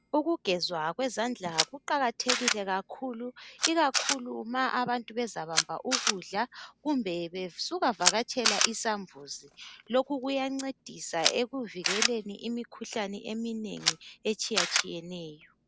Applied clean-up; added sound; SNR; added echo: none; Camera; 3 dB; none.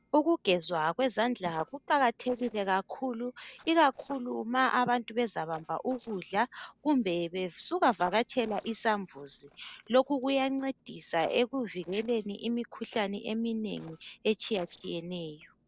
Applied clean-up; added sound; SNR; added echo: neural separator model SepFormer DNS4.